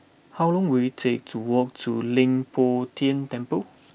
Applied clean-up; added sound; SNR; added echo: none; none; none; none.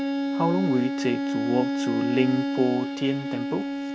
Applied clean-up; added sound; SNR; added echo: none; Bowed string instrument; 1 dB; none.